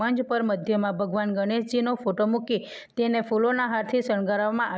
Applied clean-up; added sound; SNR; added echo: none; none; none; none.